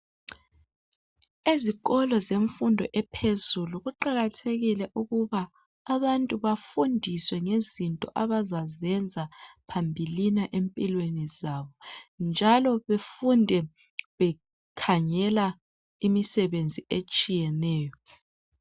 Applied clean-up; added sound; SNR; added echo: none; none; none; none.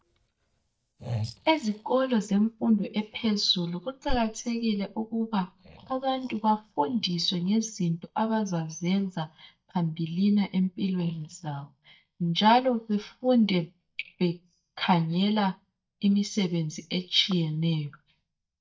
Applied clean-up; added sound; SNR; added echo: neural mask model DeepFilterNet 3.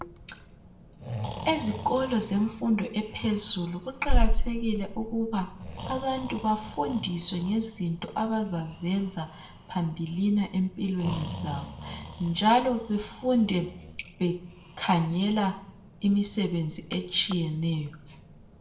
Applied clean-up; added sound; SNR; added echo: none; Breathing; 5 dB; reverberation time 0.5 s.